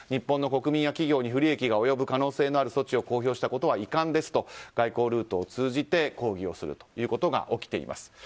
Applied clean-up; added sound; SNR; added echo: none; none; none; none.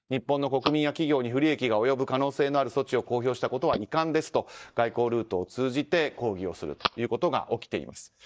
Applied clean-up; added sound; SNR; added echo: neural mask model DeepFilterNet 3.